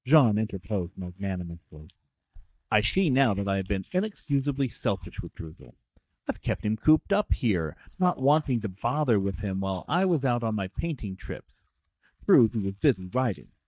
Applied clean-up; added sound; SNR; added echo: neural mask model DeepFilterNet 3.